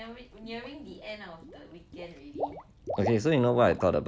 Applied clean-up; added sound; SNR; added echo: none; Water / Liquid; 12 dB; none.